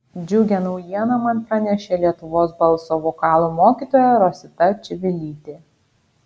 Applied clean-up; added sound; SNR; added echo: none; none; none; none.